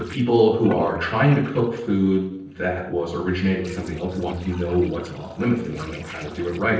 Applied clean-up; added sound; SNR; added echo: neural separator model SepFormer DNS4.